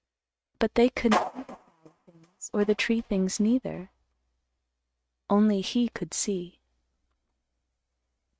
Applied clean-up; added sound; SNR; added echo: neural mask model RNNoise.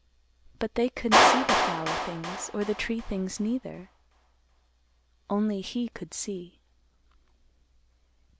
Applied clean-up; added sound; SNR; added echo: none; Clapping; -2 dB; none.